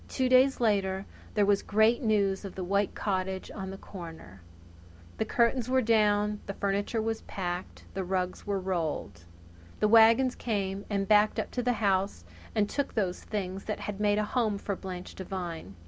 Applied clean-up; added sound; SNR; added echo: none; none; none; none.